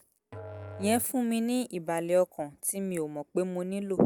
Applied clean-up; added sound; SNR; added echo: none; Musical instrument; 17 dB; none.